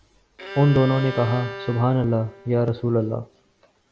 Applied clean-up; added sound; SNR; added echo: none; Bowed string instrument; 14 dB; none.